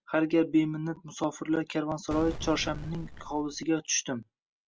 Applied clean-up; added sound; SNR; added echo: none; Boom; 10 dB; none.